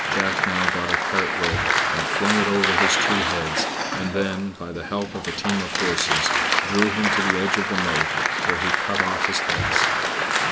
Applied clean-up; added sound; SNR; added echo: none; Applause; -4 dB; none.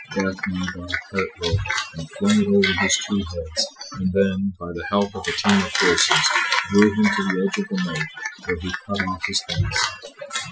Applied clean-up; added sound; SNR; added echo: classical method Wiener filter.